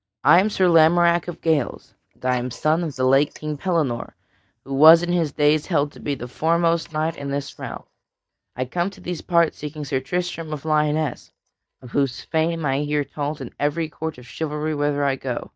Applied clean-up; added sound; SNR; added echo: neural mask model DeepFilterNet 3.